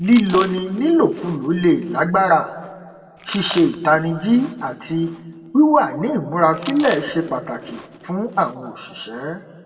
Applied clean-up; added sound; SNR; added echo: none; Chewing, mastication; 17 dB; reverberation time 1.3 s.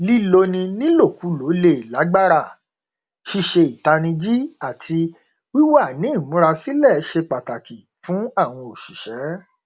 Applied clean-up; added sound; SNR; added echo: none; none; none; none.